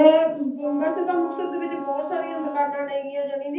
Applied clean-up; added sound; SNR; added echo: none; Wind instrument, woodwind instrument; 14 dB; reverberation time 0.5 s.